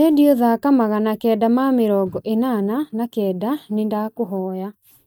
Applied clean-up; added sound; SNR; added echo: neural mask model DeepFilterNet 3.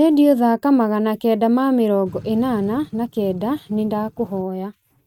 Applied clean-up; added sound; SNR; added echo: neural mask model RNNoise.